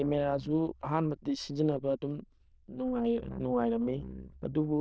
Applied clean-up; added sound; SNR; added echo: neural diffusion model UNIVERSE++.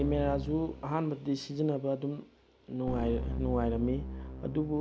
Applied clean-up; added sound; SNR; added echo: none; Keyboard (musical); 7 dB; none.